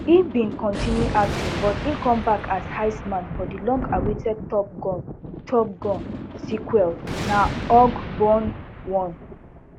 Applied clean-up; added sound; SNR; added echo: none; Thunder; 7 dB; none.